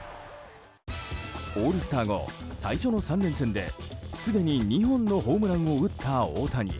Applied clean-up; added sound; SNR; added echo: none; none; none; none.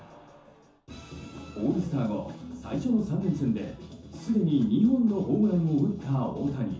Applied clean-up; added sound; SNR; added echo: none; none; none; reverberation time 0.9 s.